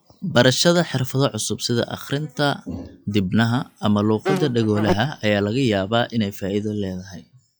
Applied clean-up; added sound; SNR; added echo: classical method log-MMSE.